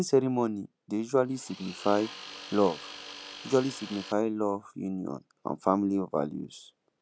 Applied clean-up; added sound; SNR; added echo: none; Tools; 14 dB; none.